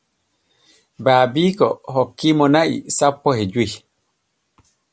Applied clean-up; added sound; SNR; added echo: none; none; none; none.